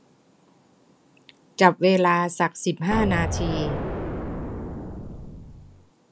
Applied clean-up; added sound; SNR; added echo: none; Explosion; 4 dB; none.